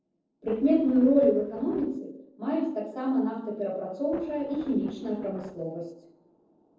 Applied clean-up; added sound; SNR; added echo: neural separator model SepFormer DNS4.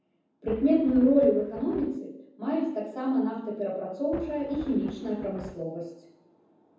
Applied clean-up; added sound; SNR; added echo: none; Thunder; 15 dB; reverberation time 0.9 s.